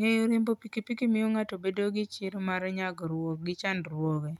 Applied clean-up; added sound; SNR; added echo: none; none; none; none.